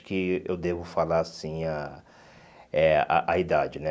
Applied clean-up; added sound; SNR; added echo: none; none; none; none.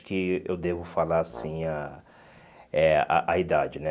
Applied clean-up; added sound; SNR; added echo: none; Brass instrument; 19 dB; none.